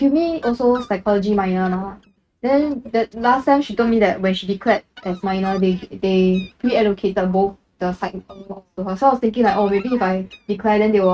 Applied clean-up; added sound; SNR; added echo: neural mask model RNNoise.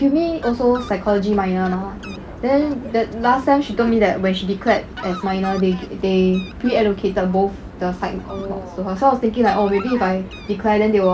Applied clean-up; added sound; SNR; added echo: none; Fowl; 18 dB; none.